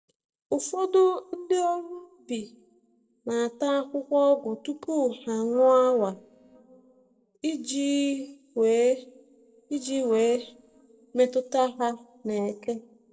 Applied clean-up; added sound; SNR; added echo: neural separator model SepFormer DNS4.